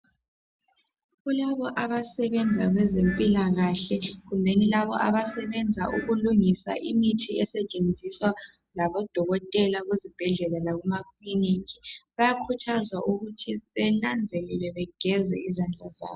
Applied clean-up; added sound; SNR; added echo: none; Glass; 13 dB; none.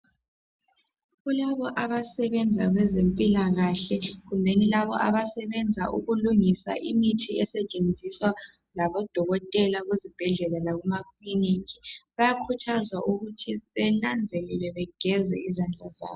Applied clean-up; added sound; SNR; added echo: none; none; none; none.